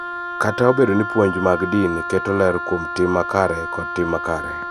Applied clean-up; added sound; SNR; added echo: none; Wind instrument, woodwind instrument; 7 dB; none.